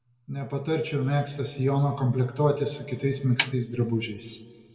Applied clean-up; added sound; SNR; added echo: none; Snare drum; 7 dB; reverberation time 1.7 s.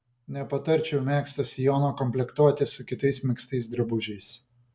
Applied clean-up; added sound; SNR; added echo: none; none; none; none.